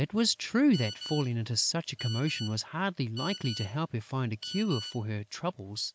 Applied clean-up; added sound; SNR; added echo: none; Telephone; 13 dB; none.